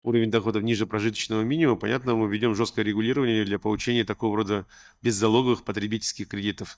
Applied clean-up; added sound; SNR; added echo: neural mask model DeepFilterNet 3.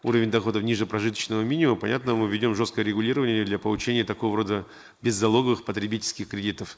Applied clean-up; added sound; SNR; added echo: neural mask model Resemble Enhance denoiser.